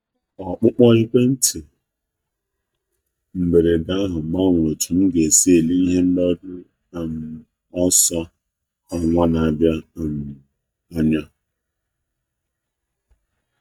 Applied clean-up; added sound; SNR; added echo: neural mask model DeepFilterNet 3.